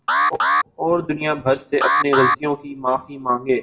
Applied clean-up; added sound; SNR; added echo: none; Alarm; 1 dB; reverberation time 0.4 s.